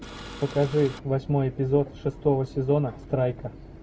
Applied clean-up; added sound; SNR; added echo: none; Printer; 15 dB; none.